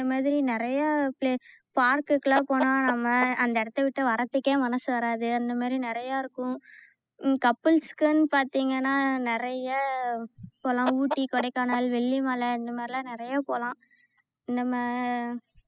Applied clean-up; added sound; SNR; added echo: classical method spectral subtraction.